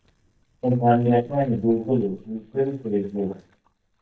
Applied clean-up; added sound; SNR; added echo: neural mask model DeepFilterNet 3.